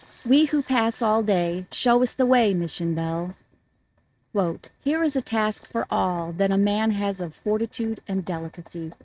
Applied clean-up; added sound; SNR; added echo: neural mask model RNNoise.